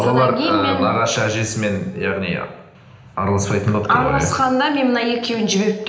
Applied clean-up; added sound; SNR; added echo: none; none; none; reverberation time 0.8 s.